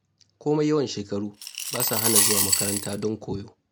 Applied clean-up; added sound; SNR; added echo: none; Coin (dropping) / Glass; -3 dB; none.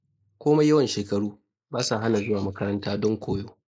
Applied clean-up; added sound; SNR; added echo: neural mask model Resemble Enhance denoiser.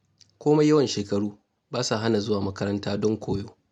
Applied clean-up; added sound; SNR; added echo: none; none; none; none.